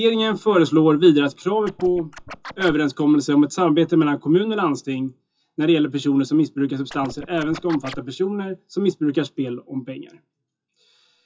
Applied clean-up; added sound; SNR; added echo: classical method WPE with log-MMSE.